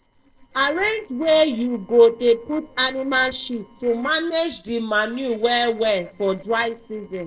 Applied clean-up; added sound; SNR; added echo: neural separator model SepFormer DNS4.